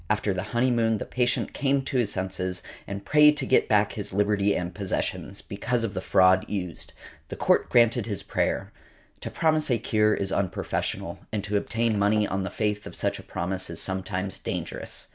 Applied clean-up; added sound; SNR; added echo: none; Shatter; 19 dB; none.